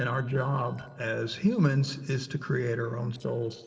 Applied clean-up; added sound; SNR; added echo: neural separator model SepFormer DNS4.